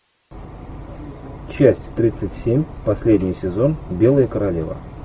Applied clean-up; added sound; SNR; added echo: none; none; none; none.